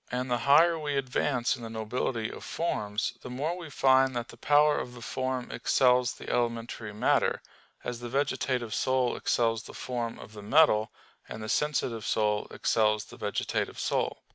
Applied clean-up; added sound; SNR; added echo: none; none; none; none.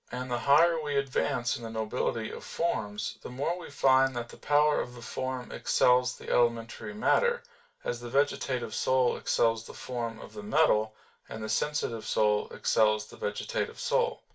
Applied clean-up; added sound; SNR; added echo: none; none; none; reverberation time 0.2 s.